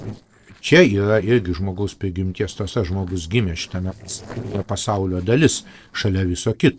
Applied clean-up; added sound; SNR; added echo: neural separator model SepFormer DNS4.